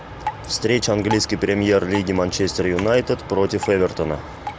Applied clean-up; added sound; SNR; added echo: none; Drip; 15 dB; none.